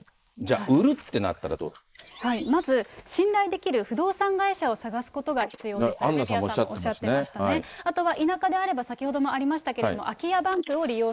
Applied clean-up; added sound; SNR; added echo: neural mask model Resemble Enhance denoiser.